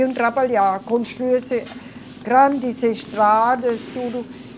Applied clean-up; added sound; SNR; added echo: none; Motorcycle; 18 dB; none.